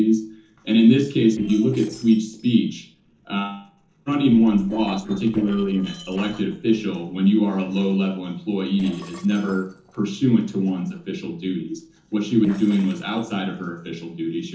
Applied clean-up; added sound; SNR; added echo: neural separator model SepFormer DNS4.